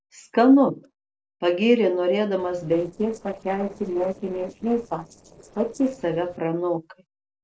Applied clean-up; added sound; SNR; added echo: neural separator model SepFormer DNS4.